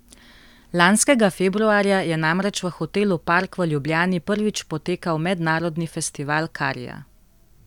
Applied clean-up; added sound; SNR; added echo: none; none; none; none.